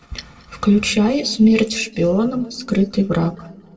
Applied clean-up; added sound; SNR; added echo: none; none; none; reverberation time 1.4 s.